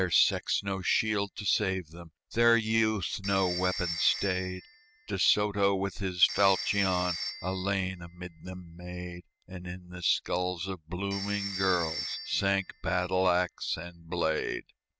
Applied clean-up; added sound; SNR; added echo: none; Telephone; 12 dB; none.